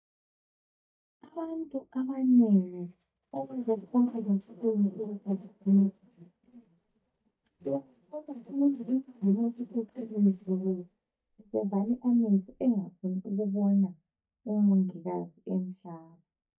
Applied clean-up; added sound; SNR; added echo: neural mask model DeepFilterNet 3.